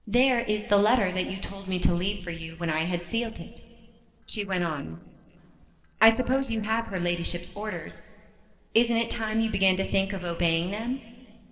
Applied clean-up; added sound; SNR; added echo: neural separator model SepFormer DNS4.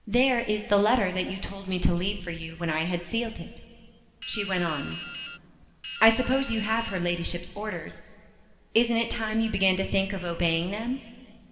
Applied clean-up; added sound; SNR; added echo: none; Drip; 11 dB; reverberation time 2.1 s.